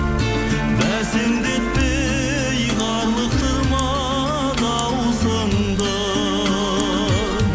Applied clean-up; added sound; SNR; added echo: none; Camera; 19 dB; none.